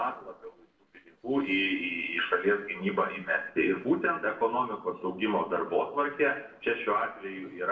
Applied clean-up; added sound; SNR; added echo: neural separator model SepFormer DNS4.